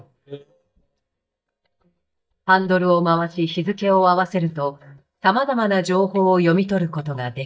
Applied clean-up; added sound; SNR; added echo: neural mask model DeepFilterNet 3.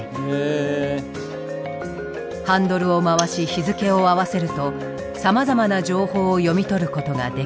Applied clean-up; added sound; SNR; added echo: none; none; none; none.